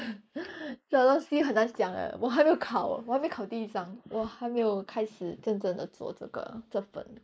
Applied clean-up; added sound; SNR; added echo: neural mask model Resemble Enhance denoiser.